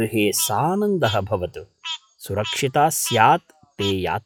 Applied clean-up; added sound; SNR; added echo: classical method log-MMSE.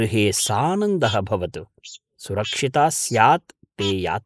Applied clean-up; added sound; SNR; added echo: neural mask model Resemble Enhance denoiser.